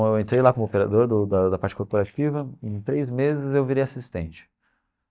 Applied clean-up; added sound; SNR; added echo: neural mask model DeepFilterNet 3.